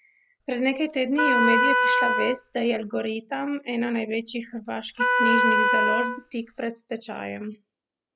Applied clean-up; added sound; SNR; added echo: none; Wind instrument, woodwind instrument; -4 dB; none.